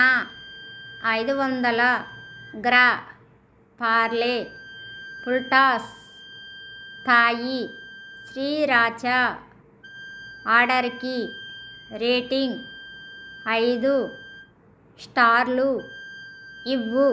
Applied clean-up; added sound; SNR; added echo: none; Wind instrument, woodwind instrument; 18 dB; none.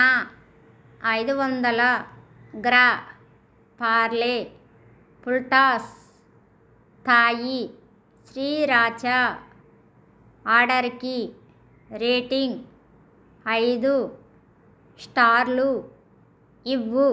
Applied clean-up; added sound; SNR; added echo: none; none; none; none.